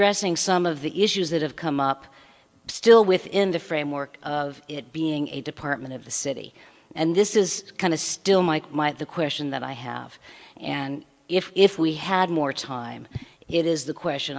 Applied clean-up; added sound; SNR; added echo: none; none; none; none.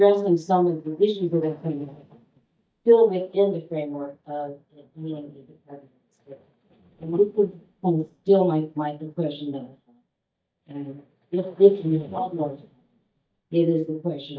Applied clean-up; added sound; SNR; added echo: neural mask model DeepFilterNet 3.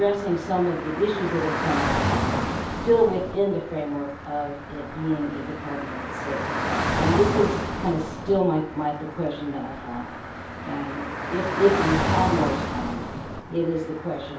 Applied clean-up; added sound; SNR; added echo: none; Traffic noise, roadway noise / Car; 2 dB; reverberation time 0.6 s.